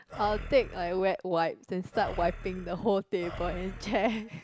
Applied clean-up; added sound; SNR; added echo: none; Animal; 11 dB; none.